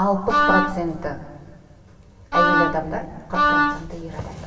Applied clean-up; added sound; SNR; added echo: none; Wind instrument, woodwind instrument; -5 dB; reverberation time 2.2 s.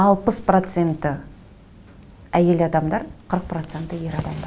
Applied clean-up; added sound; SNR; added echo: none; none; none; none.